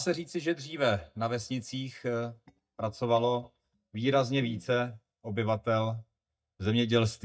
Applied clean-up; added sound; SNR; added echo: neural mask model DeepFilterNet 3.